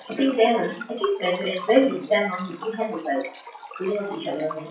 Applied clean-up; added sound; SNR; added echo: classical method WPE with log-MMSE.